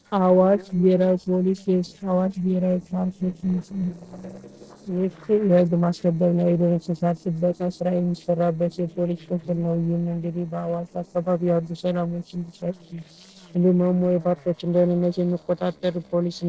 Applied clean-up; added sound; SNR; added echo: neural separator model SepFormer DNS4.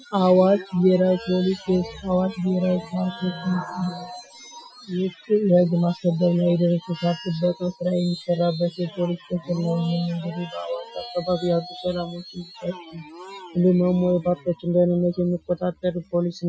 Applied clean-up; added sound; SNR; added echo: classical method Wiener filter.